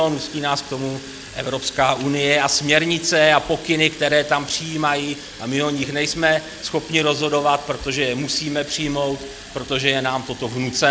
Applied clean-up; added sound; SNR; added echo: none; Fill (with liquid) / Water tap, faucet; 18 dB; none.